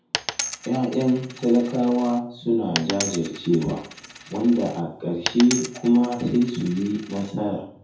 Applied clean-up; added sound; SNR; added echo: none; Coin (dropping); 11 dB; reverberation time 0.6 s.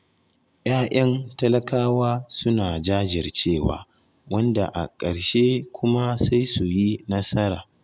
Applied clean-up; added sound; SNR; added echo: none; none; none; none.